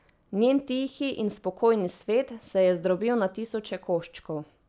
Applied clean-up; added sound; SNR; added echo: none; none; none; none.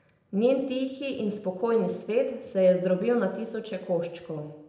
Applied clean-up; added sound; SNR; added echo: none; none; none; reverberation time 0.7 s.